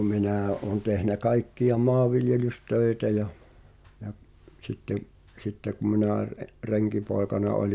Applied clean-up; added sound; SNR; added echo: none; none; none; none.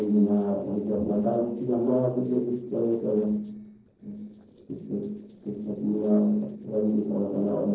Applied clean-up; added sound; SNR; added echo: neural separator model SepFormer DNS4.